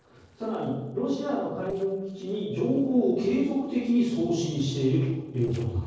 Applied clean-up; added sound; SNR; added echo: neural separator model SepFormer DNS4.